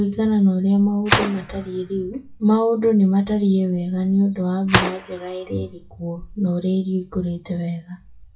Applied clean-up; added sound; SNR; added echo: classical method WPE with log-MMSE.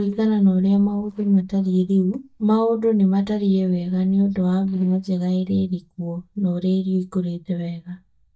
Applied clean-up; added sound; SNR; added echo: neural mask model DeepFilterNet 3.